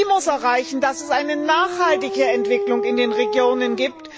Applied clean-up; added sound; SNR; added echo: none; Dog; 5 dB; none.